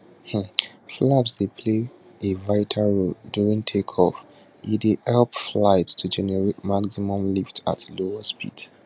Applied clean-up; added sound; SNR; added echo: none; none; none; none.